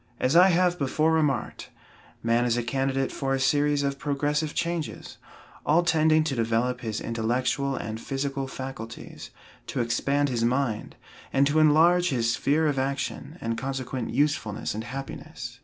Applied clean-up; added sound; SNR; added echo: none; none; none; none.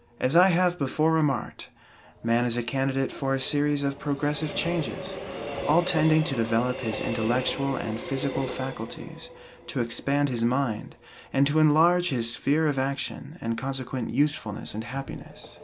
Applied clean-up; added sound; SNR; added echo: none; Train; 12 dB; none.